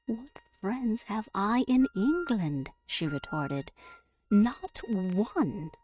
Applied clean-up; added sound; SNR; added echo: neural mask model RNNoise.